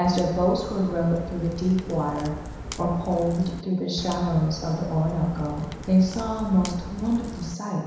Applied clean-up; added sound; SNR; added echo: none; Crack; 12 dB; reverberation time 1.0 s.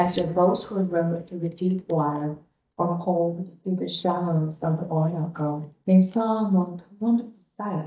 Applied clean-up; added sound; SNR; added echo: neural mask model DeepFilterNet 3.